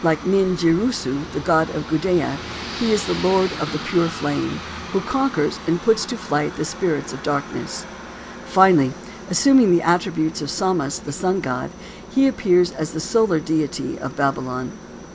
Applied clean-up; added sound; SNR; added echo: none; Aircraft; 13 dB; none.